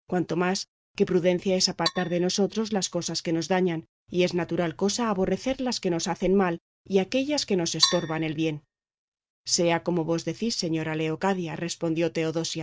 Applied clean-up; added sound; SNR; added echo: neural mask model RNNoise.